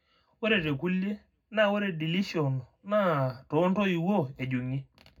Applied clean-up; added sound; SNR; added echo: none; none; none; reverberation time 0.3 s.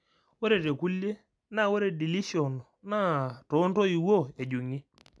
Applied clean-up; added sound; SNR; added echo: none; none; none; none.